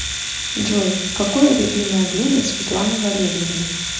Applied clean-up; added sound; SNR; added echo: none; Domestic sounds, home sounds; 5 dB; reverberation time 0.9 s.